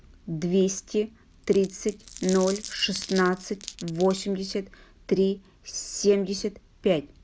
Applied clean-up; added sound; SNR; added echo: none; Glass; 15 dB; none.